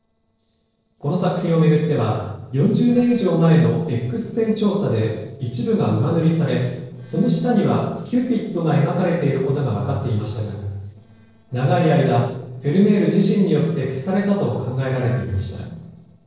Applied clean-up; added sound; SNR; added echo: neural separator model SepFormer DNS4.